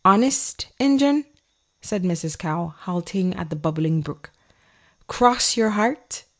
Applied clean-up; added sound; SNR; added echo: none; none; none; none.